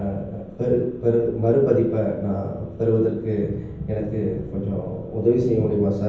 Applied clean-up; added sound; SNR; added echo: none; none; none; reverberation time 0.9 s.